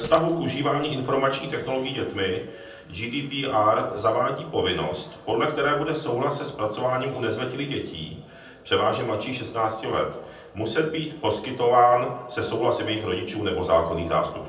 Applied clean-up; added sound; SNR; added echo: none; Keys jangling; 18 dB; reverberation time 0.6 s.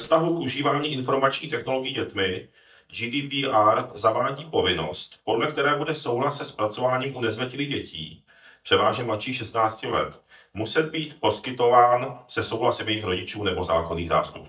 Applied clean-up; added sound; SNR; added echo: neural mask model DeepFilterNet 3.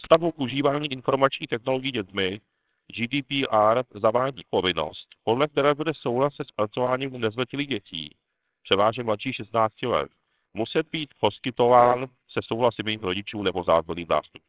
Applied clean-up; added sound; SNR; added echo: neural separator model SepFormer WHAMR!.